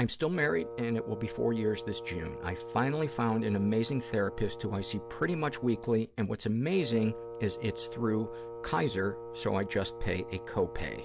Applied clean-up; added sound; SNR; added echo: none; Wind instrument, woodwind instrument; 11 dB; none.